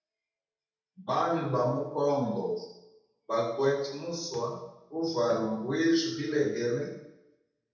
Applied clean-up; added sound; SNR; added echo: none; none; none; reverberation time 0.8 s.